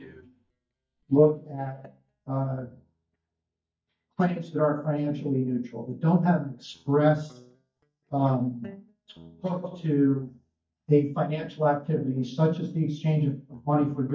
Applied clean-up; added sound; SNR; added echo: neural mask model DeepFilterNet 3.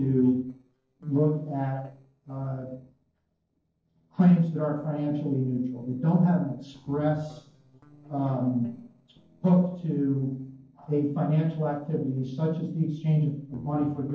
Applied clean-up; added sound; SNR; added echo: neural separator model SepFormer DNS4.